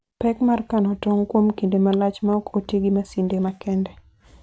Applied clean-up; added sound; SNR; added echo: none; none; none; none.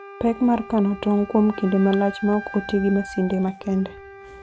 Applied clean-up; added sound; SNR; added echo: none; Wind instrument, woodwind instrument; 16 dB; none.